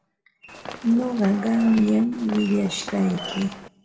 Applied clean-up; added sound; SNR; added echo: none; Run; 14 dB; reverberation time 0.4 s.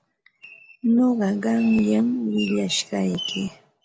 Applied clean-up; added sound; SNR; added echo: none; none; none; none.